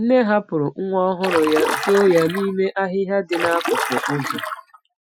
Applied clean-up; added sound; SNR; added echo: classical method Wiener filter.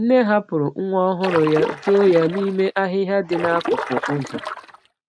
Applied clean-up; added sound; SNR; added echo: neural mask model RNNoise.